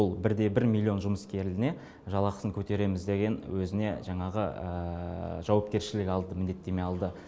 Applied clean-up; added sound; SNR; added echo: none; none; none; none.